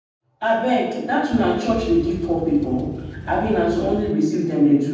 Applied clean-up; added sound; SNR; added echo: none; Boat, Water vehicle; 13 dB; reverberation time 1.1 s.